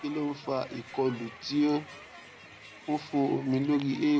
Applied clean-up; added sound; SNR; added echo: none; Crowd; 18 dB; none.